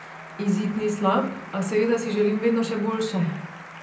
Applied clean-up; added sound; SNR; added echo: none; Applause; 17 dB; reverberation time 0.6 s.